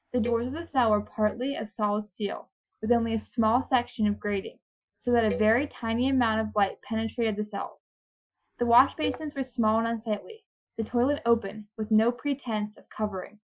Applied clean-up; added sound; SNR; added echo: classical method Wiener filter.